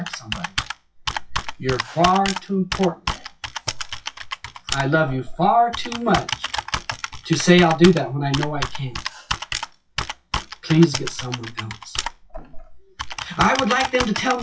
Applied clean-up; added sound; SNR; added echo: classical method WPE with log-MMSE.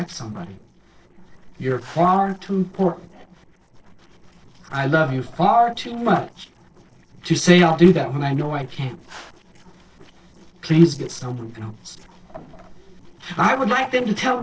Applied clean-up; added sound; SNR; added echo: neural separator model SepFormer DNS4.